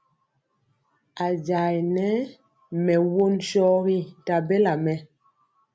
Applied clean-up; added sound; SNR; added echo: none; none; none; none.